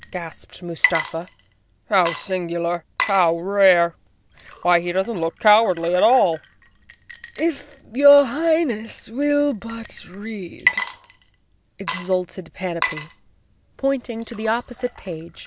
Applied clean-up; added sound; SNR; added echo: none; Water / Liquid; 11 dB; none.